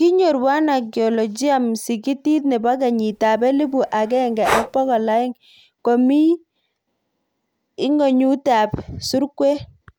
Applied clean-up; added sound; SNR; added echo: none; Breathing; 10 dB; none.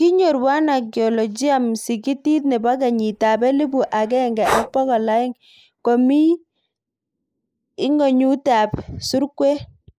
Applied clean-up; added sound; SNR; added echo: neural mask model Resemble Enhance denoiser.